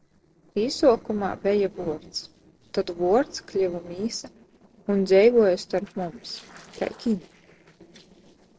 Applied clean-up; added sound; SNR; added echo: neural separator model SepFormer DNS4.